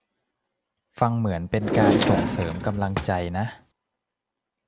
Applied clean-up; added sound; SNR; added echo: none; Drawer open or close; -2 dB; none.